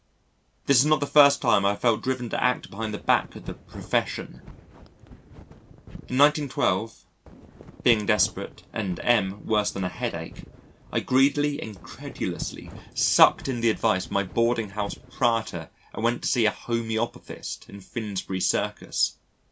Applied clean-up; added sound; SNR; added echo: none; Wind; 17 dB; none.